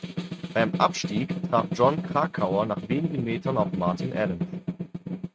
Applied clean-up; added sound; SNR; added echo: neural mask model RNNoise.